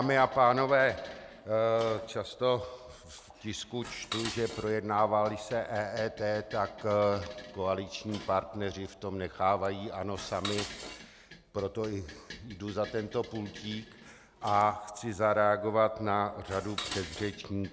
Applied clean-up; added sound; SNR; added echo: none; Dishes, pots, and pans; 16 dB; none.